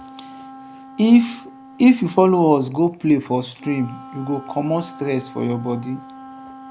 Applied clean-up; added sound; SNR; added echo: none; Wind instrument, woodwind instrument; 19 dB; none.